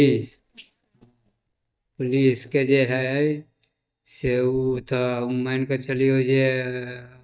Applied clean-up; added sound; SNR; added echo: neural mask model DeepFilterNet 3.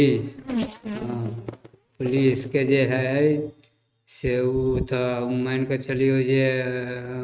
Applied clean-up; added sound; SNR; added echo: neural mask model RNNoise.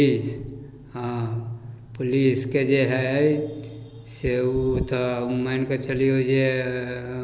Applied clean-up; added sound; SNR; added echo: none; none; none; none.